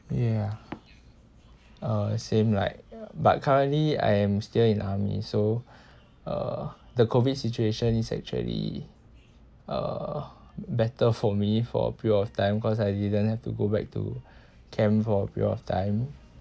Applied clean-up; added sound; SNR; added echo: none; none; none; none.